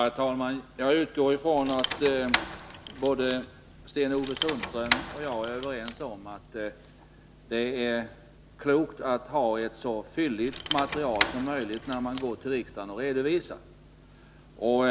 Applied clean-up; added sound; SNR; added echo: none; Rattle / Keys jangling; 4 dB; none.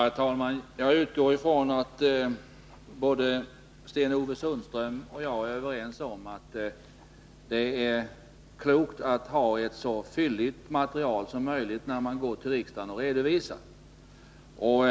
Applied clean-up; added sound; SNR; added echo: none; none; none; none.